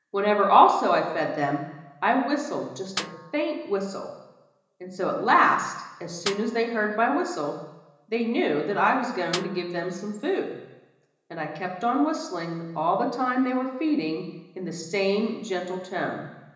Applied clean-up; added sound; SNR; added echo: none; Snare drum; 14 dB; reverberation time 1.0 s.